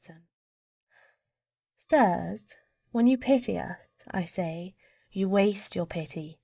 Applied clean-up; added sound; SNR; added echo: neural mask model DeepFilterNet 3.